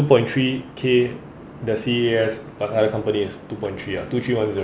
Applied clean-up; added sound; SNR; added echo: none; none; none; none.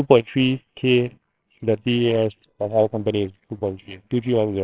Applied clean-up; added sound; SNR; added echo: neural separator model SepFormer WHAMR!.